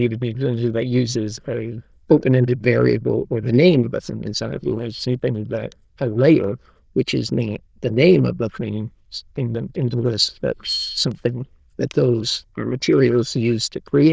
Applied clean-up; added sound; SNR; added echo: neural diffusion model UNIVERSE++.